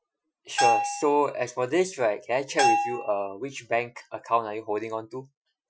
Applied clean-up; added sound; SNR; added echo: classical method Wiener filter.